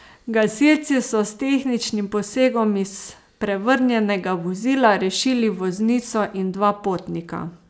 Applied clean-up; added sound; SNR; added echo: none; none; none; none.